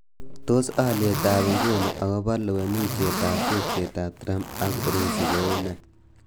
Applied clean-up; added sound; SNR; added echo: none; Zipper (clothing); 3 dB; none.